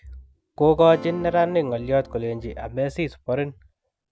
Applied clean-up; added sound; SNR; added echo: none; Acoustic guitar / Strum; 17 dB; none.